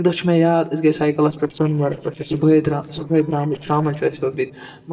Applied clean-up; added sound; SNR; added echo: neural separator model SepFormer DNS4.